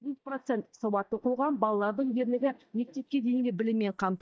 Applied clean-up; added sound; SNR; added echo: neural mask model DeepFilterNet 3.